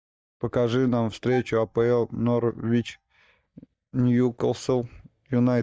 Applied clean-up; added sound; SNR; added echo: neural mask model DeepFilterNet 3.